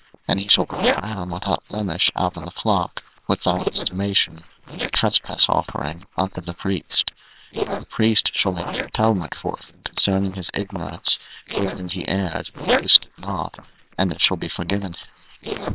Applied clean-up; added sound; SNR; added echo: neural separator model SepFormer WHAMR!.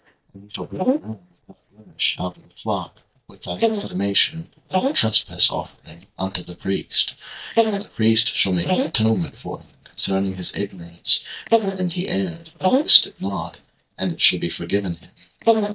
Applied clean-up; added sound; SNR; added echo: neural mask model DeepFilterNet 3.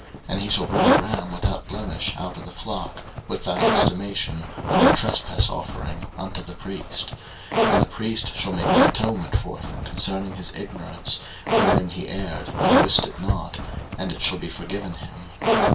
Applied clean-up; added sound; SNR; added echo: none; Zipper (clothing); -5 dB; reverberation time 0.2 s.